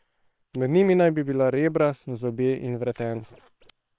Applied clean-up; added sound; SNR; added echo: neural separator model SepFormer WHAM!.